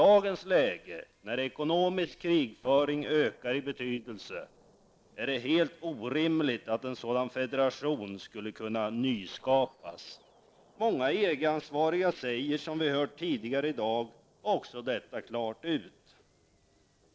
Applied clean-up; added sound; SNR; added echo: neural separator model SepFormer DNS4.